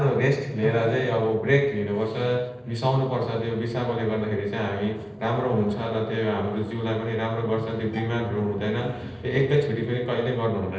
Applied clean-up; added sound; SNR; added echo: neural separator model SepFormer DNS4.